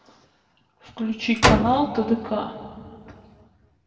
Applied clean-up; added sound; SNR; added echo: none; Slam; -1 dB; reverberation time 1.8 s.